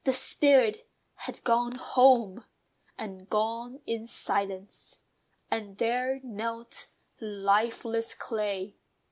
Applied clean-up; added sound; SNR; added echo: none; none; none; none.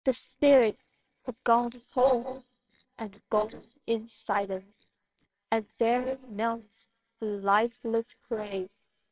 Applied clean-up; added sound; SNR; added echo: neural separator model SepFormer WHAMR!.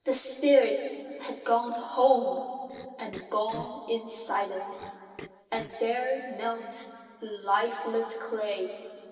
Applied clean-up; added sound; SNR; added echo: neural separator model SepFormer DNS4.